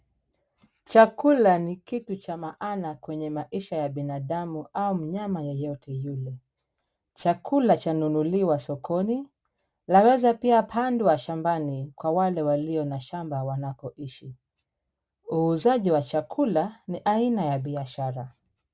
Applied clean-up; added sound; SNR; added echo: none; none; none; none.